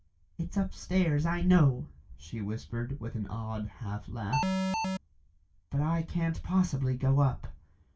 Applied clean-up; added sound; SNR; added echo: none; Alarm; -1 dB; reverberation time 0.2 s.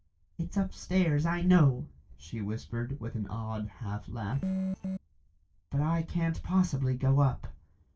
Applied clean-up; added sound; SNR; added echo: neural separator model SepFormer DNS4.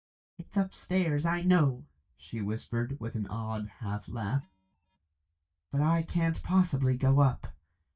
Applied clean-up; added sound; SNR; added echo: neural mask model DeepFilterNet 3.